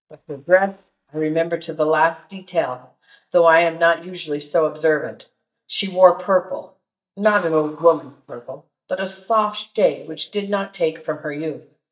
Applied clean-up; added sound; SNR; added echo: neural mask model DeepFilterNet 3.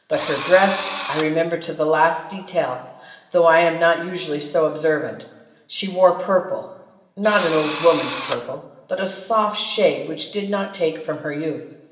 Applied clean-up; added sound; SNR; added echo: none; Engine / Drill; 9 dB; reverberation time 1.2 s.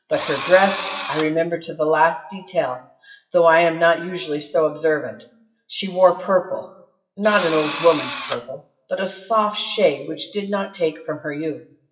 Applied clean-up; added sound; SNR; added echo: classical method WPE with log-MMSE.